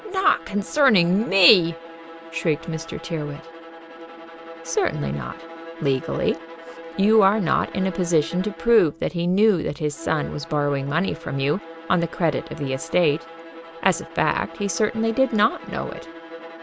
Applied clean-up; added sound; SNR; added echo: none; Bowed string instrument; 15 dB; none.